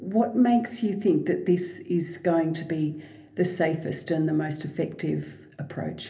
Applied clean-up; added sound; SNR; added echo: none; none; none; reverberation time 0.3 s.